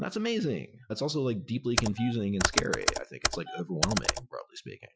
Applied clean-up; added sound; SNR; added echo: classical method Wiener filter.